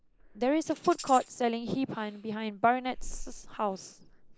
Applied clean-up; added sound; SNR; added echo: neural mask model Resemble Enhance denoiser.